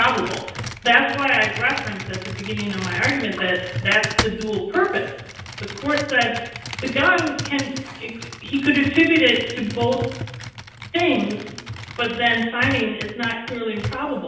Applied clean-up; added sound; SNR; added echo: none; Computer keyboard; 9 dB; reverberation time 0.9 s.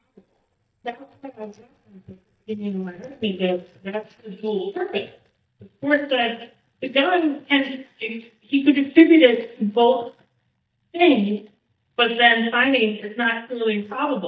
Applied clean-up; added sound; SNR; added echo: neural mask model DeepFilterNet 3.